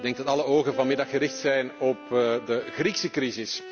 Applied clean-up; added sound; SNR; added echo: none; Bowed string instrument; 15 dB; none.